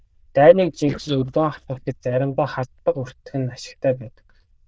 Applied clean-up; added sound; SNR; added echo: neural diffusion model UNIVERSE++.